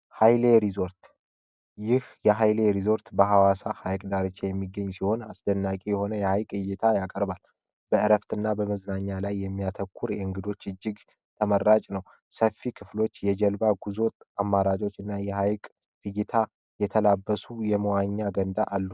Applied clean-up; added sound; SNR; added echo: none; none; none; none.